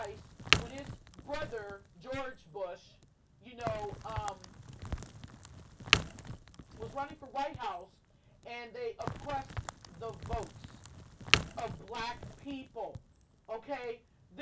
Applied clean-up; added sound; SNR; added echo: none; Crack; -4 dB; reverberation time 0.2 s.